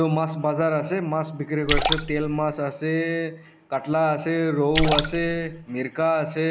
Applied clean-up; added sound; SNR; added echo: none; Splash, splatter; 1 dB; none.